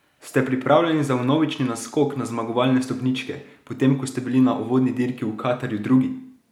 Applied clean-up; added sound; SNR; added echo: none; none; none; none.